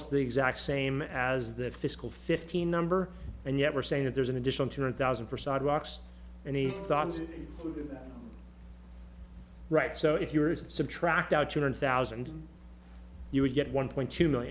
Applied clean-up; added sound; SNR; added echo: none; Bowed string instrument; 18 dB; none.